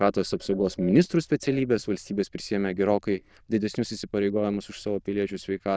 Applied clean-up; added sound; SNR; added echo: neural diffusion model UNIVERSE++.